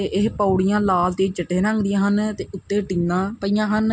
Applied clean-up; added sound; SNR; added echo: none; none; none; none.